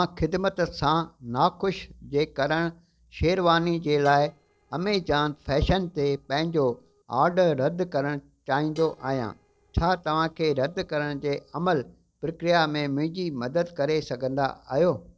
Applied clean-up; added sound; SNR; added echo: neural separator model SepFormer DNS4.